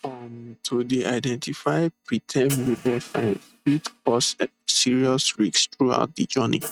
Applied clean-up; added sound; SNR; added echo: neural mask model RNNoise.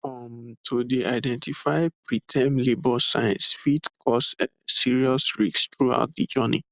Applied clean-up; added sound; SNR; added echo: none; none; none; none.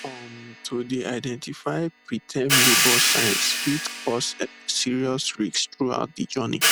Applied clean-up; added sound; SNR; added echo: none; Hi-hat; -1 dB; none.